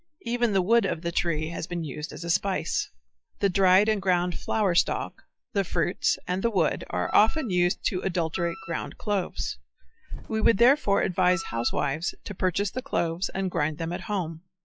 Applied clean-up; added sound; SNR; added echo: classical method log-MMSE.